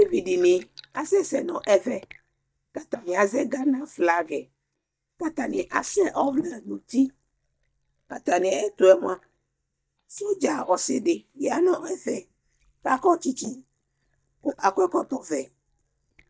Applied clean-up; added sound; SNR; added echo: neural mask model DeepFilterNet 3.